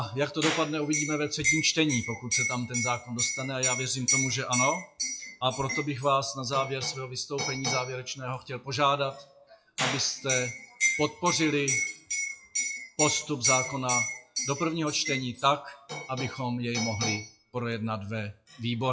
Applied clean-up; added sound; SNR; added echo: classical method WPE with log-MMSE.